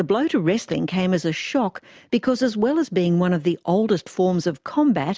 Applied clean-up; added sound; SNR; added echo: none; none; none; none.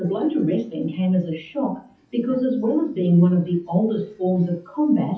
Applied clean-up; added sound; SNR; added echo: classical method WPE with log-MMSE.